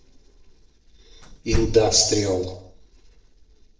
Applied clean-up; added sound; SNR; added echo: neural separator model SepFormer DNS4.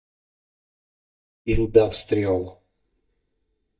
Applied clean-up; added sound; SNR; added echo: neural mask model DeepFilterNet 3.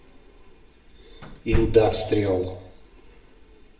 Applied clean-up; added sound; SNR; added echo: none; Slam; 4 dB; reverberation time 0.8 s.